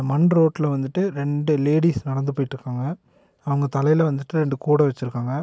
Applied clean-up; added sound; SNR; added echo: none; none; none; none.